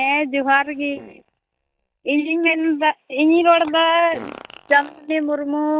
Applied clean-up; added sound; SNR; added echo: neural mask model DeepFilterNet 3.